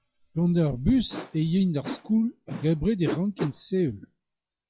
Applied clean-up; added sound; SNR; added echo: classical method log-MMSE.